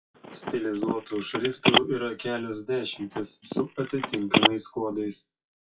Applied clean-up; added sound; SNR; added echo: classical method WPE with log-MMSE.